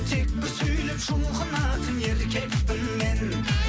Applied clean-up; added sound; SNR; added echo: none; none; none; none.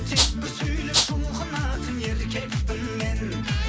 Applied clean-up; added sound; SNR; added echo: none; Rattle (instrument); -3 dB; none.